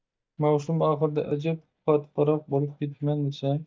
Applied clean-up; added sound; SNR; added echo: neural mask model DeepFilterNet 3.